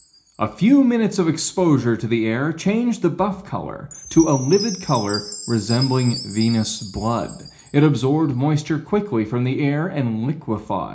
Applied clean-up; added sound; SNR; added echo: none; Chime; 17 dB; reverberation time 0.4 s.